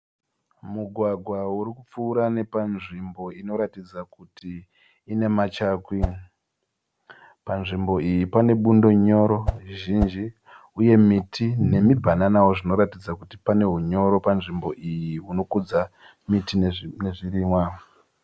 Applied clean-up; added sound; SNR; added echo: none; Whoosh, swoosh, swish; 4 dB; none.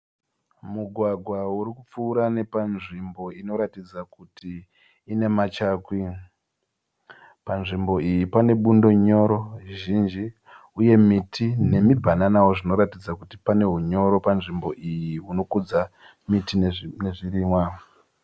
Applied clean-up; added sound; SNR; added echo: none; none; none; none.